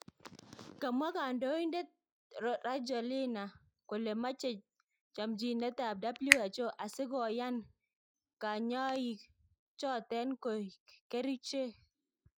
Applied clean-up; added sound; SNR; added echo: classical method log-MMSE.